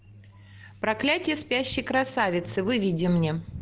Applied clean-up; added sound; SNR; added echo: none; Truck; 19 dB; none.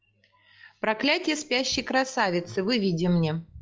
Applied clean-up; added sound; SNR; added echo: classical method log-MMSE.